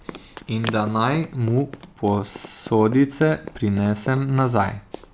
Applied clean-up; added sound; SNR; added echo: none; Run; 16 dB; none.